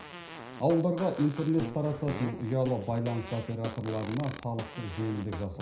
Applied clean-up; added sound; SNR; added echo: none; Fart; 11 dB; reverberation time 0.5 s.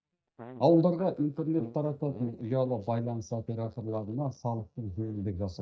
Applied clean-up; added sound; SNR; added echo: neural mask model DeepFilterNet 3.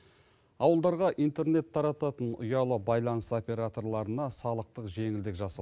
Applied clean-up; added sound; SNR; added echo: none; none; none; none.